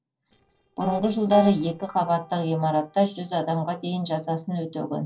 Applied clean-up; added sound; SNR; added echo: neural separator model SepFormer DNS4.